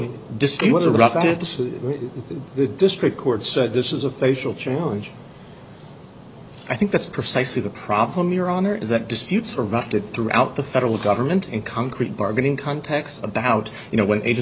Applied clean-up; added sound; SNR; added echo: none; none; none; none.